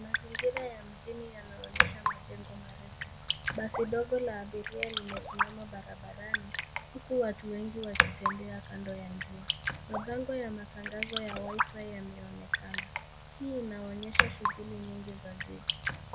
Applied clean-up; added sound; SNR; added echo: none; Raindrop; -3 dB; none.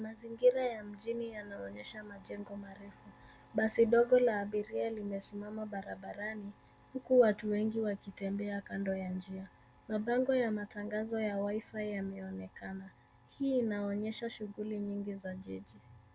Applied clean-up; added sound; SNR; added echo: none; none; none; none.